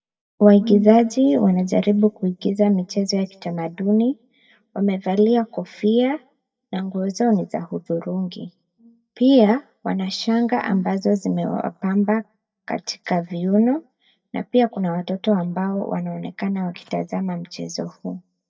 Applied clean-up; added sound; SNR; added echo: neural mask model DeepFilterNet 3.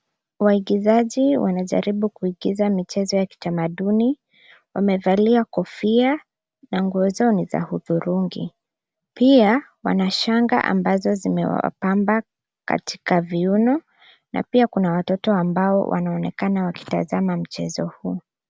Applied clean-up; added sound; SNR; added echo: none; none; none; none.